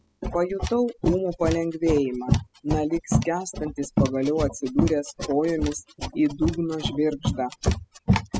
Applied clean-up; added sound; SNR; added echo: classical method spectral subtraction.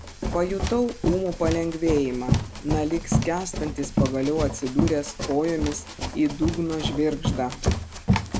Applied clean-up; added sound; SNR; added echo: none; Run; 1 dB; none.